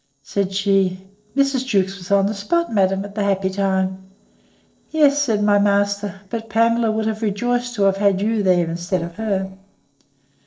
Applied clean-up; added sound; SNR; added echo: neural separator model SepFormer DNS4.